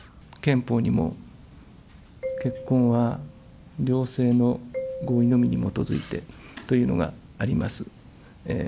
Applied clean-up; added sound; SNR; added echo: none; Marimba, xylophone; 14 dB; none.